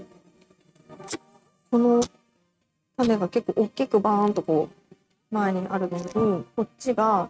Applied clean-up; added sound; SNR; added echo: neural mask model RNNoise.